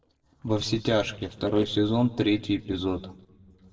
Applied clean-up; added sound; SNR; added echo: neural separator model SepFormer DNS4.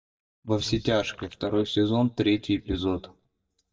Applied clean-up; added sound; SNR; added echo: neural mask model DeepFilterNet 3.